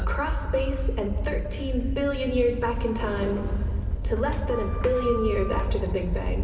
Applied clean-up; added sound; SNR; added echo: none; Sliding door; 14 dB; reverberation time 2.5 s.